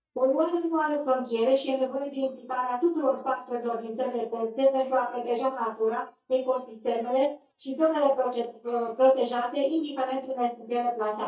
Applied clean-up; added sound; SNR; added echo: neural mask model DeepFilterNet 3.